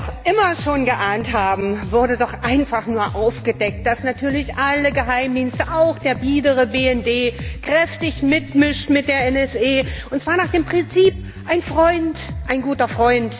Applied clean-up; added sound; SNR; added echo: none; Bass guitar; 12 dB; none.